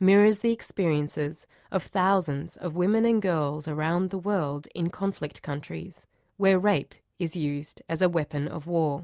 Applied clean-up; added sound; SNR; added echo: none; none; none; none.